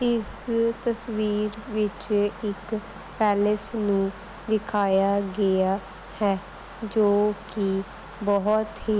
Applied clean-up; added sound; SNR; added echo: none; none; none; none.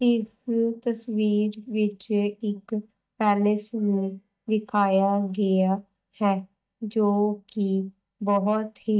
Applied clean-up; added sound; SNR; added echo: neural mask model DeepFilterNet 3.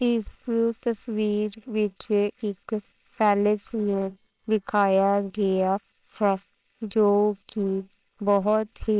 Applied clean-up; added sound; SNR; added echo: neural separator model SepFormer WHAMR!.